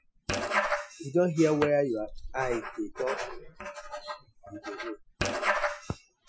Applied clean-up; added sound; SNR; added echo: classical method Wiener filter.